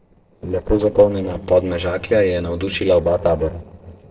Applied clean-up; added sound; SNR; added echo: neural separator model SepFormer DNS4.